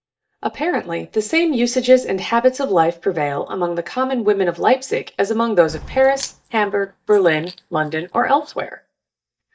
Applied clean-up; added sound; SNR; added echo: neural mask model DeepFilterNet 3.